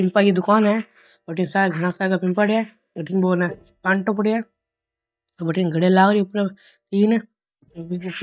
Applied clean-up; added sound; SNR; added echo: neural mask model DeepFilterNet 3.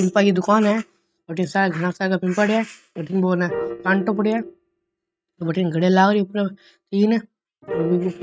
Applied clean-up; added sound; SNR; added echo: neural mask model RNNoise.